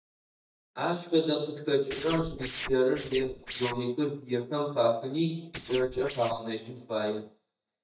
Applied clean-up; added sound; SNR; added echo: neural mask model DeepFilterNet 3.